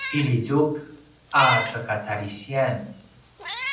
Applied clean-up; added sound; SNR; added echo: none; Meow; 9 dB; reverberation time 0.6 s.